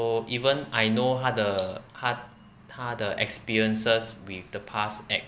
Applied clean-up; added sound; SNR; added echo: none; none; none; none.